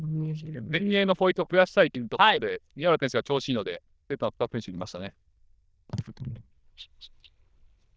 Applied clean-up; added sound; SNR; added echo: neural diffusion model UNIVERSE++.